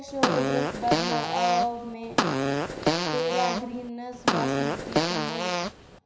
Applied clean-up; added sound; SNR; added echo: none; Fart; -4 dB; reverberation time 0.9 s.